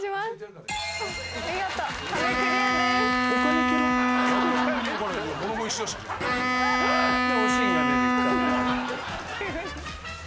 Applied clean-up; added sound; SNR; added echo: none; Bowed string instrument; -5 dB; none.